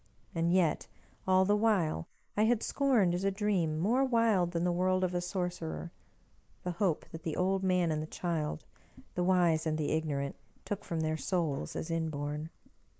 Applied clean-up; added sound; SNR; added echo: neural mask model Resemble Enhance denoiser.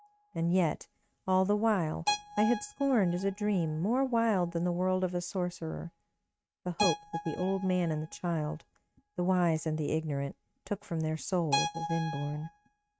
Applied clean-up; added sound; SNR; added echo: neural mask model RNNoise.